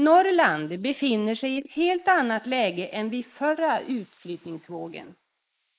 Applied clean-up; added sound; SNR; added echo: neural mask model Resemble Enhance denoiser.